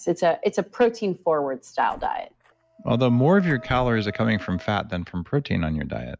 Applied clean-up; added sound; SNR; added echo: none; Door / Car + Wind instrument, woodwind instrument; 18 dB; none.